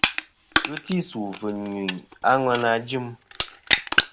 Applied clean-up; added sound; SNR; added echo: none; Crushing; 0 dB; none.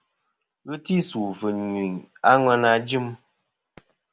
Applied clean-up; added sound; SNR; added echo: none; none; none; none.